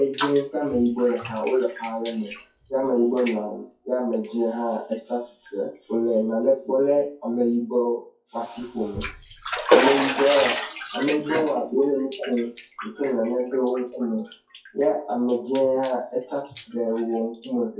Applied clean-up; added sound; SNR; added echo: classical method WPE with log-MMSE.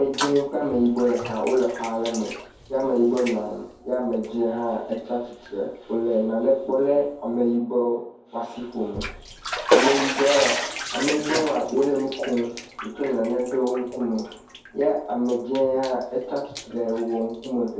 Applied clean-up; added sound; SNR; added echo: none; Bathtub (filling or washing); 8 dB; reverberation time 0.6 s.